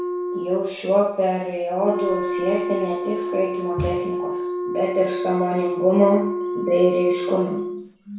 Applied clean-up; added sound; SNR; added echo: none; Wind instrument, woodwind instrument; 4 dB; reverberation time 0.6 s.